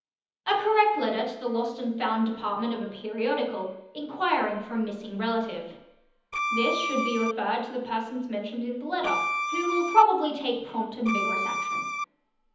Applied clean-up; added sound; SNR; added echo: none; Bowed string instrument; 1 dB; reverberation time 1.3 s.